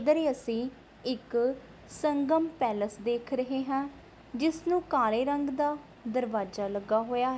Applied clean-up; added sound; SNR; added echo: none; none; none; none.